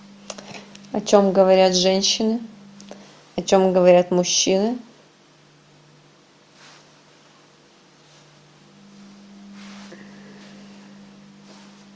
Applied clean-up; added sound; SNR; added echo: none; none; none; none.